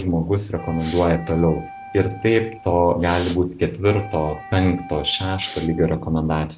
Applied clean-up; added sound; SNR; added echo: none; Wind instrument, woodwind instrument + Respiratory sounds; 17 dB; none.